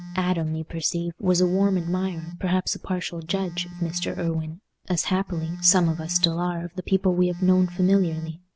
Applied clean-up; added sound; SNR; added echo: none; Telephone; 15 dB; none.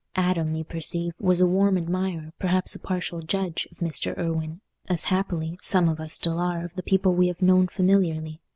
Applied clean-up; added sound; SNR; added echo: none; none; none; none.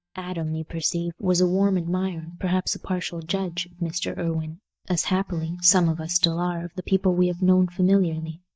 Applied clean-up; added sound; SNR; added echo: neural mask model DeepFilterNet 3.